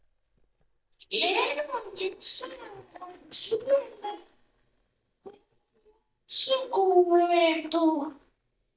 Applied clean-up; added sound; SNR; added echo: neural mask model DeepFilterNet 3.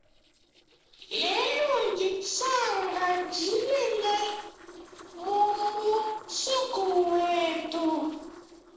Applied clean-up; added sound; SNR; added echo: neural separator model SepFormer DNS4.